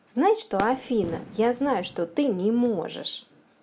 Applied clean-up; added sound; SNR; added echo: none; Fireworks; 14 dB; none.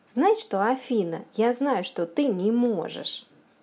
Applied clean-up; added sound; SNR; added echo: none; none; none; none.